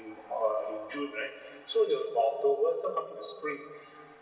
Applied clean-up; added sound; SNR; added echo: none; none; none; reverberation time 2.5 s.